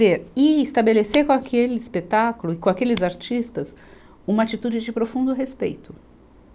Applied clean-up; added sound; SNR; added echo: none; none; none; none.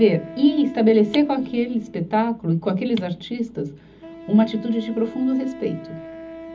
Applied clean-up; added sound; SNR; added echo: none; Wind instrument, woodwind instrument; 18 dB; reverberation time 0.4 s.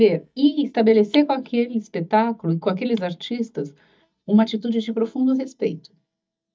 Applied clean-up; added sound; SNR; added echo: neural mask model DeepFilterNet 3.